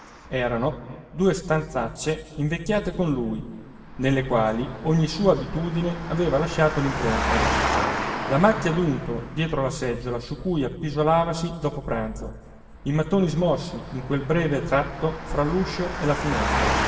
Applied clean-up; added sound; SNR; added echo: none; Engine; 7 dB; reverberation time 2.3 s.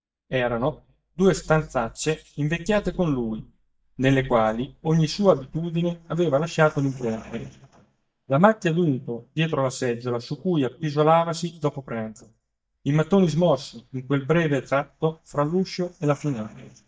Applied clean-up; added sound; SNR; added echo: neural mask model DeepFilterNet 3.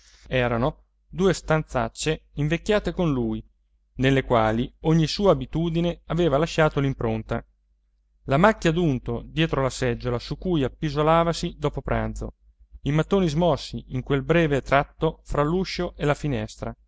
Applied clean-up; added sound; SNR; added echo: none; none; none; none.